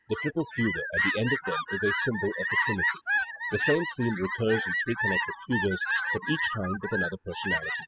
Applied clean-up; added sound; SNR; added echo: classical method spectral subtraction.